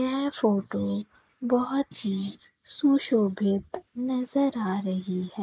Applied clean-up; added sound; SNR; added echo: neural mask model Resemble Enhance denoiser.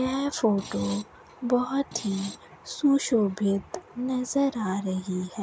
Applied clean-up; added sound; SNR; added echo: none; Screech; 16 dB; none.